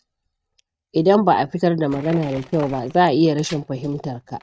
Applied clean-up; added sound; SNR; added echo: neural mask model RNNoise.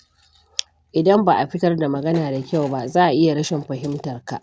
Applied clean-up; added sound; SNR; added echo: none; none; none; none.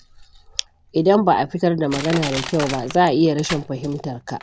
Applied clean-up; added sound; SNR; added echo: none; Crushing; 14 dB; none.